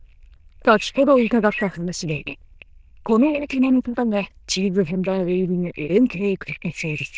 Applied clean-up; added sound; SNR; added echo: neural diffusion model UNIVERSE++.